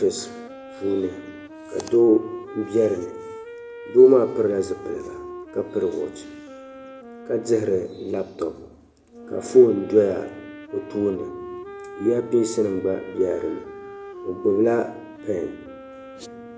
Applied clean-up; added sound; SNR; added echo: none; Wind instrument, woodwind instrument; 15 dB; none.